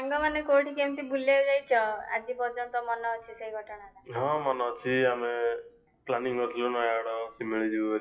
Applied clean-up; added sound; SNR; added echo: classical method WPE with log-MMSE.